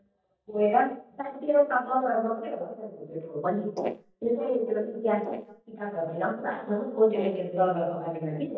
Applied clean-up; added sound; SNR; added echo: neural mask model DeepFilterNet 3.